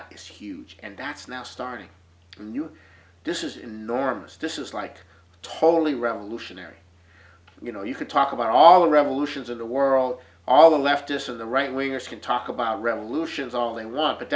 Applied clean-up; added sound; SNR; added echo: none; none; none; none.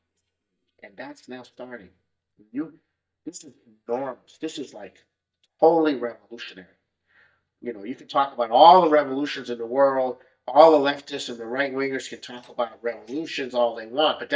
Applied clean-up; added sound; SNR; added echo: neural mask model DeepFilterNet 3.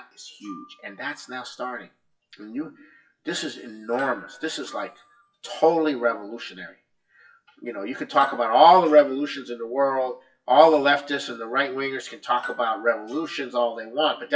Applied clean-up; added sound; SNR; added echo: classical method WPE with log-MMSE.